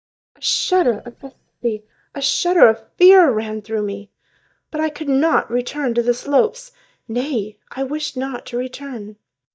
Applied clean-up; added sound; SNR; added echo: neural mask model DeepFilterNet 3.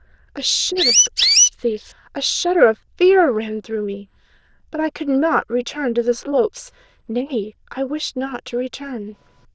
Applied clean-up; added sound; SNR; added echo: neural diffusion model UNIVERSE++.